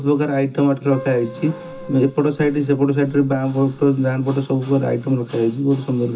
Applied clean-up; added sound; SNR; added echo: none; Keyboard (musical); 18 dB; reverberation time 0.2 s.